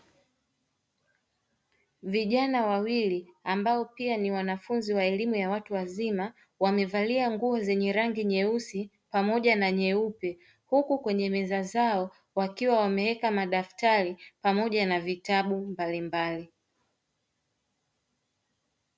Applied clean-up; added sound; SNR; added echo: none; none; none; none.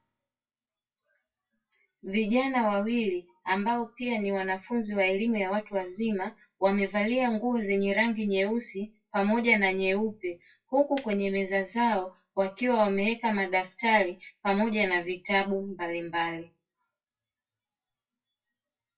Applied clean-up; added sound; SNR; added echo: classical method WPE with log-MMSE.